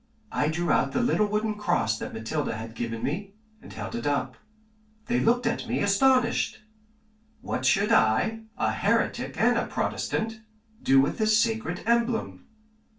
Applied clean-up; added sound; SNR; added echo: none; none; none; reverberation time 0.2 s.